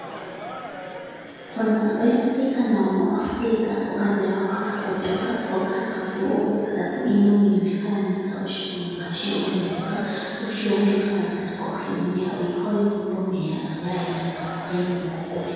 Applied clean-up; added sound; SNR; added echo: none; Crowd; 15 dB; reverberation time 2.2 s.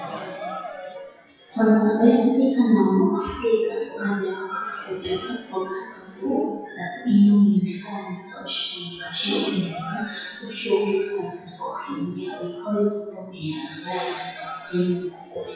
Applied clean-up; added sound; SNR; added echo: classical method WPE with log-MMSE.